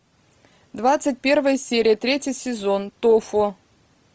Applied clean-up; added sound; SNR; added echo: none; none; none; none.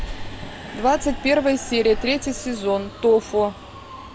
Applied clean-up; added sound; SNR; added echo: none; Subway, metro, underground; 11 dB; none.